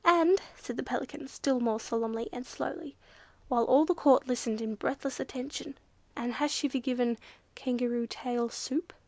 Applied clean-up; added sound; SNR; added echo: none; none; none; none.